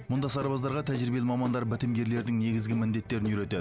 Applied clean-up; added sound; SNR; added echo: none; Guitar / Drum; 15 dB; none.